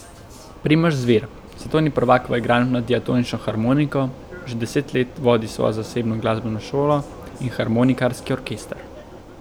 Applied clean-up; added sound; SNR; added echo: none; Vehicle; 17 dB; none.